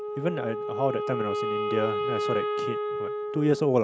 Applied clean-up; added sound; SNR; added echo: none; Wind instrument, woodwind instrument; 1 dB; none.